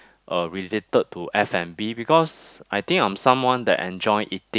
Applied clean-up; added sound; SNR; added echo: none; none; none; none.